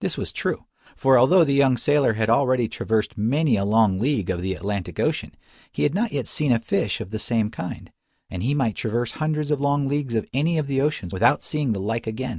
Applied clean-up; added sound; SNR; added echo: none; none; none; none.